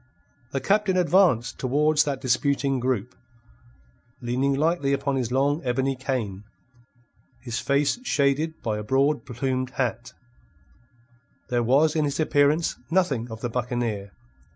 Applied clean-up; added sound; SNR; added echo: none; none; none; none.